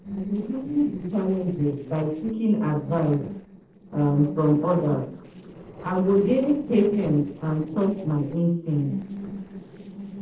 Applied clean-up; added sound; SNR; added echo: neural separator model SepFormer DNS4.